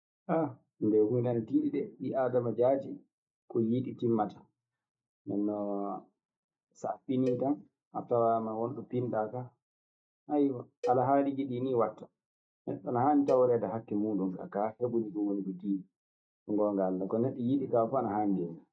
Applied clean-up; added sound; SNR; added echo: neural mask model RNNoise.